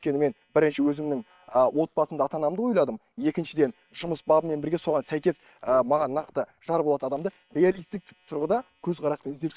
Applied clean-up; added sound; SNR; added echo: neural separator model SepFormer WHAM!.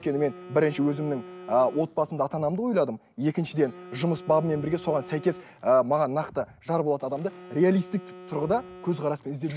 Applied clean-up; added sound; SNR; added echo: none; Telephone; 19 dB; none.